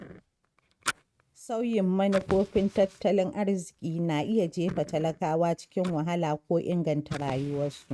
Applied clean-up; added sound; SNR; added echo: neural mask model RNNoise.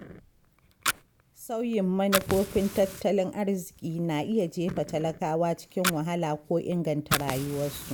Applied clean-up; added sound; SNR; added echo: none; Fire; 9 dB; none.